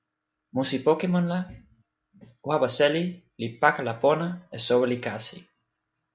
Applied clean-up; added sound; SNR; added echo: none; none; none; none.